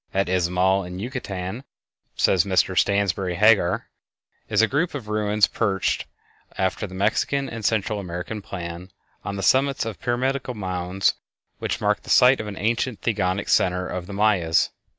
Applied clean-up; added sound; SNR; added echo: none; none; none; none.